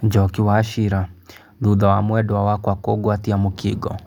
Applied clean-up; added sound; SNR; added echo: none; none; none; none.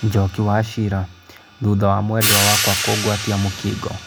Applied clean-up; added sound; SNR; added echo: none; Hi-hat; 4 dB; none.